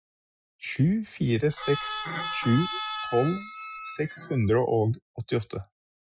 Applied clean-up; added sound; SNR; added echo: classical method Wiener filter.